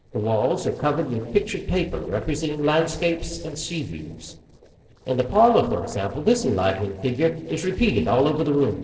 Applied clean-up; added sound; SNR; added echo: neural separator model SepFormer DNS4.